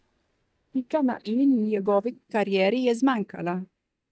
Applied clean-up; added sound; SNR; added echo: neural mask model DeepFilterNet 3.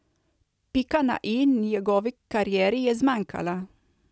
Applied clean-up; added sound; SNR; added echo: none; none; none; none.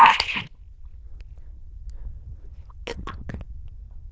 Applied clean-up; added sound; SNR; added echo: neural diffusion model UNIVERSE++.